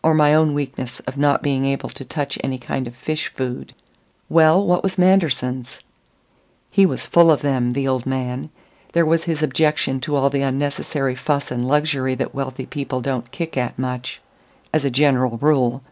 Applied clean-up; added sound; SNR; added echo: none; none; none; none.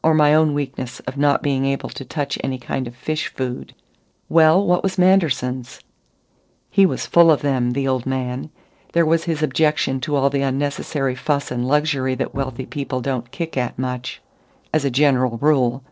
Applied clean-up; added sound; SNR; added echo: neural separator model SepFormer DNS4.